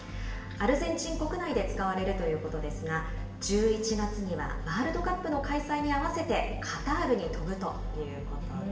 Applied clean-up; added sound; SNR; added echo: none; none; none; reverberation time 0.9 s.